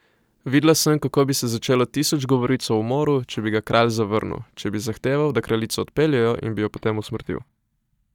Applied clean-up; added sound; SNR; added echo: neural mask model DeepFilterNet 3.